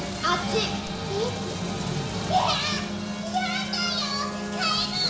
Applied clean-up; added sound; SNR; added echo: none; Toilet flush / Door; 14 dB; reverberation time 1.0 s.